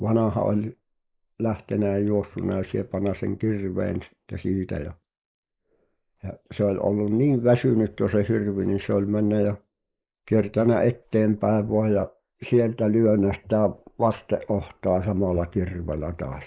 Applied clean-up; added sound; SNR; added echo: neural mask model Resemble Enhance denoiser.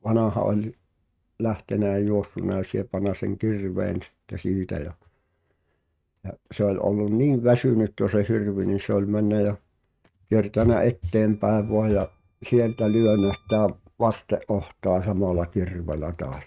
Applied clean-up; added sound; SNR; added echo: neural mask model RNNoise.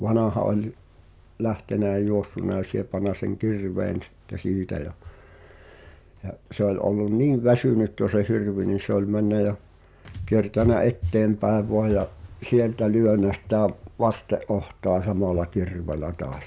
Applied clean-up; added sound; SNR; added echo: none; none; none; none.